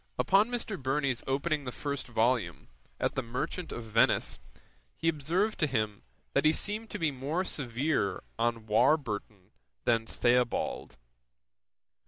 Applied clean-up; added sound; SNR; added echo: none; none; none; none.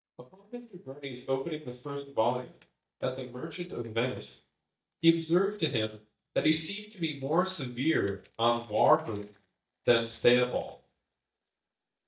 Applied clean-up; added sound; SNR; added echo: neural mask model DeepFilterNet 3.